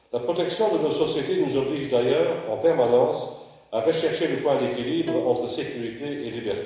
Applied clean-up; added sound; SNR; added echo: none; Bowed string instrument; 12 dB; reverberation time 1.0 s.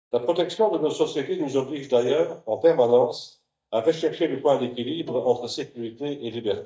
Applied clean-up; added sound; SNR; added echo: neural mask model DeepFilterNet 3.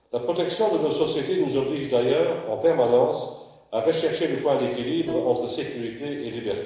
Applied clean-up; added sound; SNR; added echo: neural separator model SepFormer DNS4.